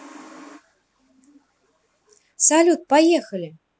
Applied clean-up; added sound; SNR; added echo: none; none; none; none.